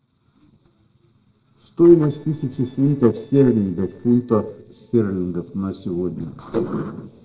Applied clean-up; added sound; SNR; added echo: neural separator model SepFormer DNS4.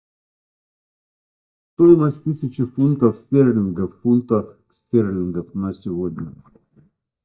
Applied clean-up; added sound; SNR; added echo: neural mask model DeepFilterNet 3.